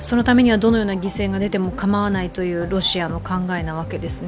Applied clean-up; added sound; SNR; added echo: none; none; none; none.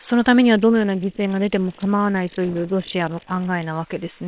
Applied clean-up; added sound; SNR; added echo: neural separator model SepFormer WHAM!.